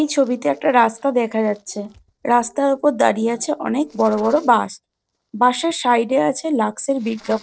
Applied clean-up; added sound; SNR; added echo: neural separator model SepFormer DNS4.